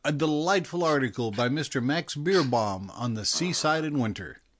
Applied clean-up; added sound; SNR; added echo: none; Dog; 19 dB; none.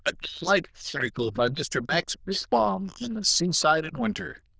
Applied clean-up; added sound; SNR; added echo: neural diffusion model UNIVERSE++.